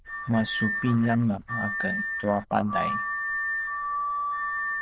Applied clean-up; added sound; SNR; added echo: neural diffusion model UNIVERSE++.